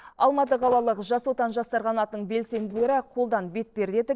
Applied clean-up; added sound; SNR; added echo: neural separator model SepFormer DNS4.